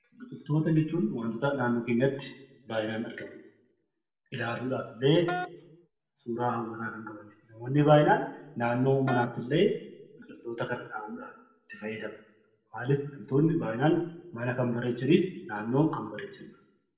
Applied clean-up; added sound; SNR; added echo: none; Wind instrument, woodwind instrument; 8 dB; reverberation time 0.6 s.